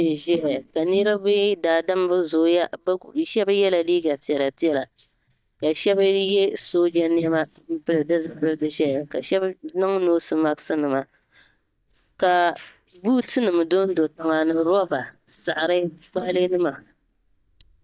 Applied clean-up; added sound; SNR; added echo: neural mask model DeepFilterNet 3.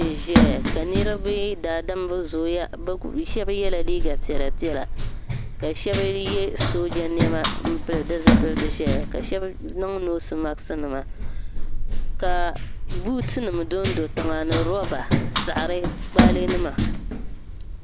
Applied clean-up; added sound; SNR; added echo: none; Run; -4 dB; none.